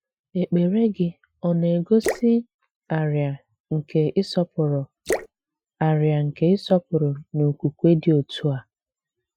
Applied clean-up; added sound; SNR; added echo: classical method Wiener filter.